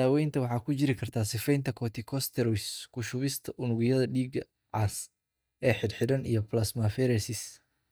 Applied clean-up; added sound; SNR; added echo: neural mask model DeepFilterNet 3.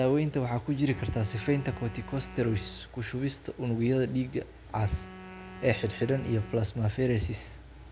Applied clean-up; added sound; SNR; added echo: none; Wind instrument, woodwind instrument; 18 dB; none.